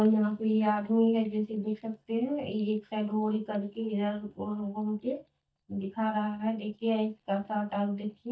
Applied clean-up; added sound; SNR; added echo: neural mask model DeepFilterNet 3.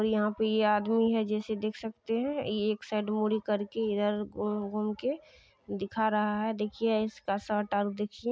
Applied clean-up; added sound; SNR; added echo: none; none; none; none.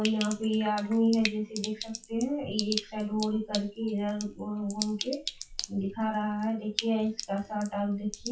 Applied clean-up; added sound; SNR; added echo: classical method WPE with log-MMSE.